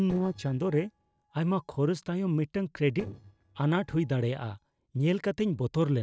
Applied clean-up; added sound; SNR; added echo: neural separator model SepFormer DNS4.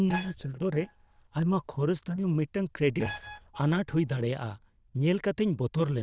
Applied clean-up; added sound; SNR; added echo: neural diffusion model UNIVERSE++.